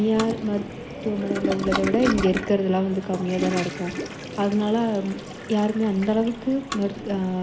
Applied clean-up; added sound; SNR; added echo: none; Toilet flush; 9 dB; reverberation time 1.6 s.